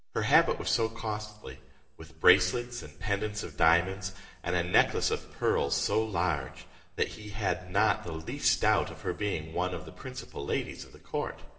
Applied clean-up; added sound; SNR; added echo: none; none; none; reverberation time 0.9 s.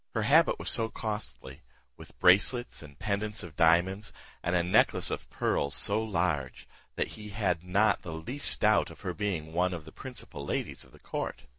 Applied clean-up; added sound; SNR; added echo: none; none; none; none.